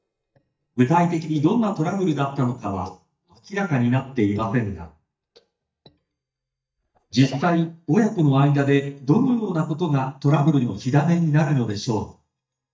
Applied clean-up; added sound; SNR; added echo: neural mask model DeepFilterNet 3.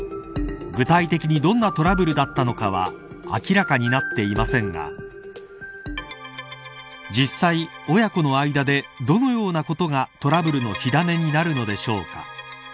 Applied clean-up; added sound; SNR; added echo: none; none; none; none.